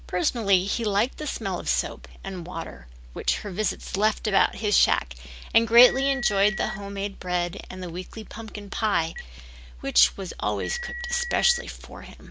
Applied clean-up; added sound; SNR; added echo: none; Telephone; 11 dB; none.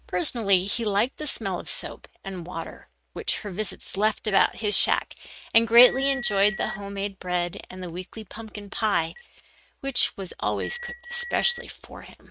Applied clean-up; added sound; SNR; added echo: neural mask model RNNoise.